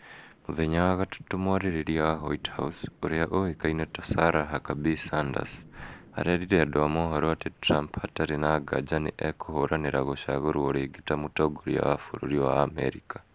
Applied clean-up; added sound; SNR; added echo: neural separator model SepFormer DNS4.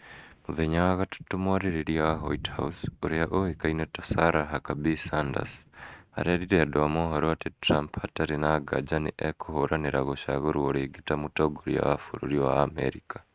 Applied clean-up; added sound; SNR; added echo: neural mask model RNNoise.